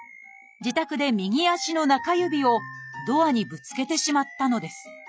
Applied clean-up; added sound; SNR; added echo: classical method Wiener filter.